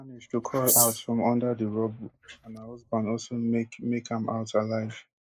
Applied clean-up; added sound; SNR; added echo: neural mask model Resemble Enhance denoiser.